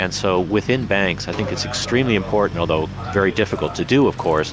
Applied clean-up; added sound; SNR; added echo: none; Truck; 12 dB; none.